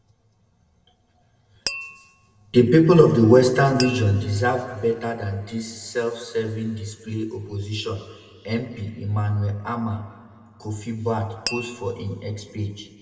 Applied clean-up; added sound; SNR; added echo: none; Glass; 13 dB; reverberation time 1.7 s.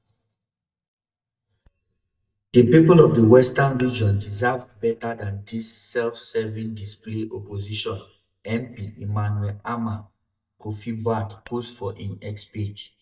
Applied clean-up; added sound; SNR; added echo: neural mask model DeepFilterNet 3.